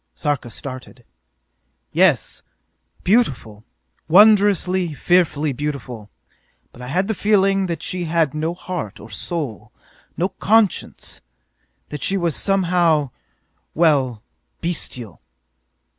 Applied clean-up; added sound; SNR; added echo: none; none; none; none.